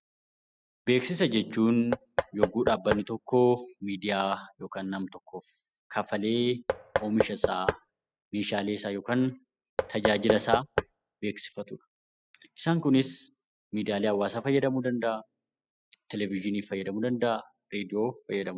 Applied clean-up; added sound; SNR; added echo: classical method spectral subtraction.